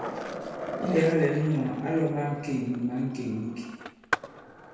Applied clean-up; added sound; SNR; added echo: none; Skateboard; 8 dB; reverberation time 1.2 s.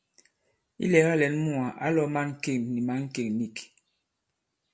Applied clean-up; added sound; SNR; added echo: none; none; none; none.